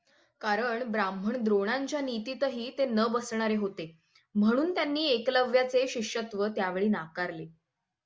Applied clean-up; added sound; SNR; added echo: none; none; none; none.